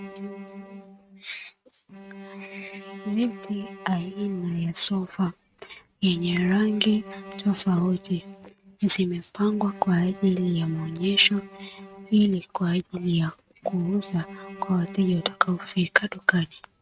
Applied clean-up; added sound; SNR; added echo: neural mask model RNNoise.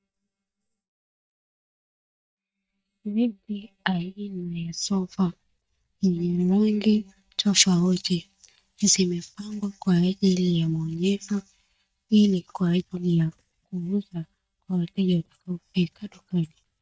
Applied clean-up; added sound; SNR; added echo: neural mask model DeepFilterNet 3.